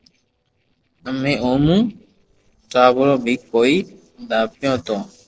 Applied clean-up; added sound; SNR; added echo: neural separator model SepFormer DNS4.